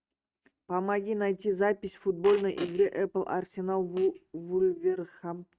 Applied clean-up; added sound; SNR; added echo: neural mask model RNNoise.